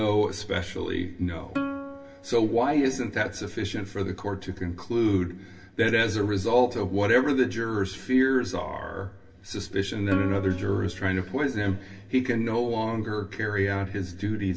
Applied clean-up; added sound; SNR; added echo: none; Plucked string instrument; 12 dB; reverberation time 0.1 s.